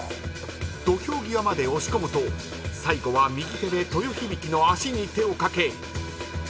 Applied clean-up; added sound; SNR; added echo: none; none; none; reverberation time 1.0 s.